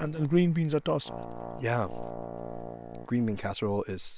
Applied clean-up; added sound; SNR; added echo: neural separator model SepFormer WHAM!.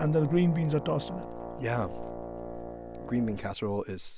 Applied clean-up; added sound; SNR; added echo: none; Brass instrument; 11 dB; none.